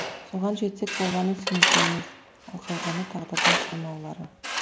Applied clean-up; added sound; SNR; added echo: none; Tools; -2 dB; none.